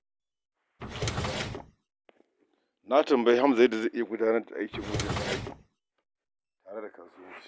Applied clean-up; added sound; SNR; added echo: none; Drawer open or close; 4 dB; none.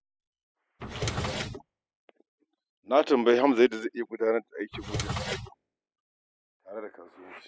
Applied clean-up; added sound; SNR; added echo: classical method spectral subtraction.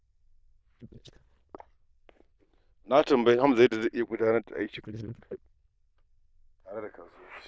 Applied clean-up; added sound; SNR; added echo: neural diffusion model UNIVERSE++.